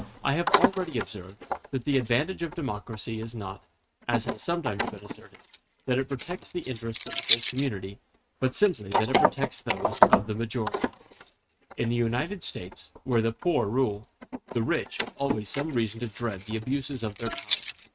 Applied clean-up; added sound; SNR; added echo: neural mask model RNNoise.